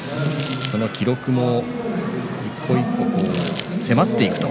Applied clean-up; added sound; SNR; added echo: none; Crumpling, crinkling; 11 dB; none.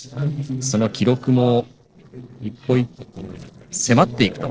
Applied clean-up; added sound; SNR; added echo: neural separator model SepFormer DNS4.